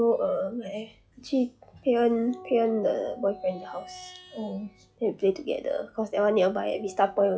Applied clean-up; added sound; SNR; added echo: classical method log-MMSE.